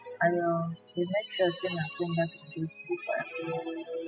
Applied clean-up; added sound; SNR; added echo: classical method spectral subtraction.